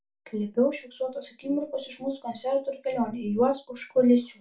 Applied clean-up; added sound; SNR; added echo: none; none; none; reverberation time 0.3 s.